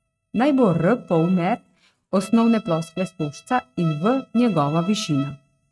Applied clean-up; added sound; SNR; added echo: neural mask model RNNoise.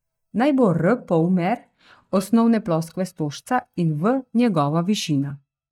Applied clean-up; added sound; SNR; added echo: neural mask model DeepFilterNet 3.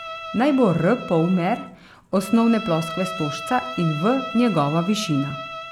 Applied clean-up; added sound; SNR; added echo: none; Bowed string instrument; 12 dB; none.